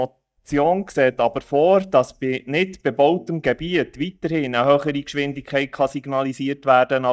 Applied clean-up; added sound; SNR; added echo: neural mask model DeepFilterNet 3.